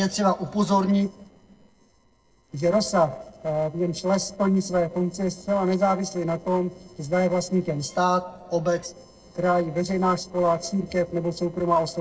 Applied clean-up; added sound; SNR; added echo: neural separator model SepFormer DNS4.